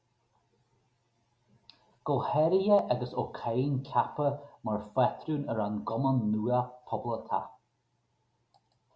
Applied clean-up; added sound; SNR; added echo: none; none; none; none.